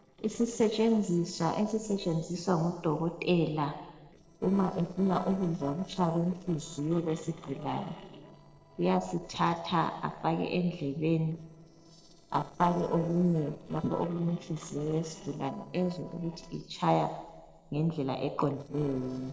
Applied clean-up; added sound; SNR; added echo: neural separator model SepFormer DNS4.